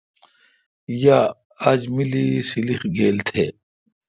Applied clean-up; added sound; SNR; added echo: none; none; none; none.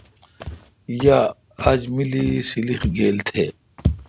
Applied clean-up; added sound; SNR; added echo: none; Walk, footsteps; 8 dB; none.